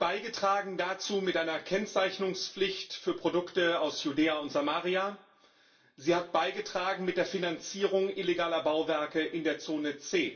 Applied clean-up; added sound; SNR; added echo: none; none; none; reverberation time 0.3 s.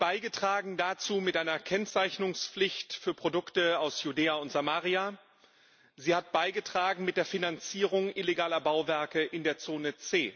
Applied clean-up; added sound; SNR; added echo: none; none; none; none.